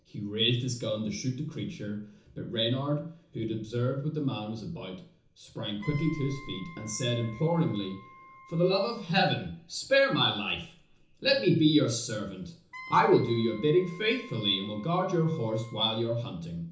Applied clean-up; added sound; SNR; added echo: none; Wind instrument, woodwind instrument; 20 dB; reverberation time 0.7 s.